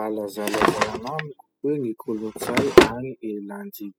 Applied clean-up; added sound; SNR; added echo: classical method spectral subtraction.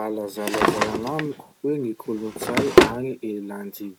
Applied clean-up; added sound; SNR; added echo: none; Drawer open or close; -4 dB; none.